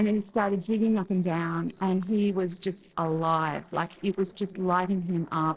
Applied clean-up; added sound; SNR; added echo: neural separator model SepFormer DNS4.